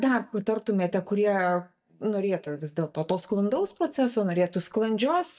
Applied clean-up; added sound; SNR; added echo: neural mask model DeepFilterNet 3.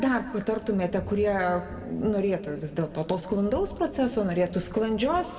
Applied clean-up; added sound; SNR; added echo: none; Thunder; 17 dB; reverberation time 1.6 s.